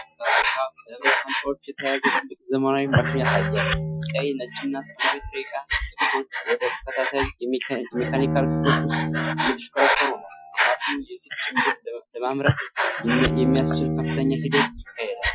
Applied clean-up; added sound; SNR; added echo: classical method Wiener filter.